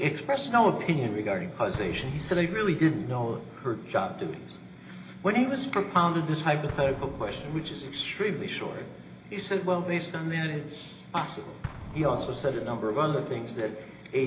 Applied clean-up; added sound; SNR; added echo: none; Explosion; 19 dB; reverberation time 0.4 s.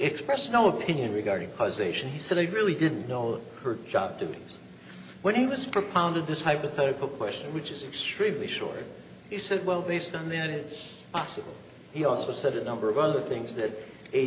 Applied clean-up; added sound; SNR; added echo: none; none; none; none.